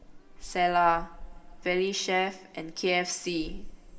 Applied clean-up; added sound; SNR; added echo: none; Meow / Purr; 14 dB; reverberation time 0.4 s.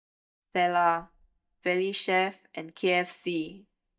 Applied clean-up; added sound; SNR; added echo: neural mask model DeepFilterNet 3.